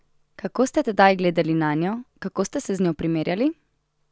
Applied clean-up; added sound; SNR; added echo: none; none; none; none.